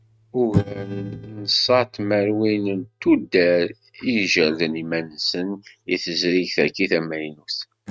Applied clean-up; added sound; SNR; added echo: neural mask model RNNoise.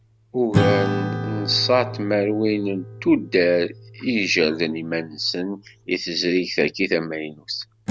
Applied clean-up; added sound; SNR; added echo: none; Acoustic guitar / Strum; 7 dB; none.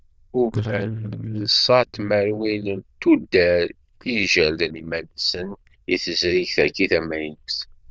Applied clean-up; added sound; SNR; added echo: neural diffusion model UNIVERSE++.